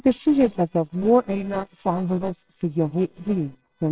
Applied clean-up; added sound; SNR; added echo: neural separator model SepFormer WHAMR!.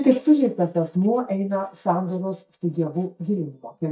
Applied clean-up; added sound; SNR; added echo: neural mask model DeepFilterNet 3.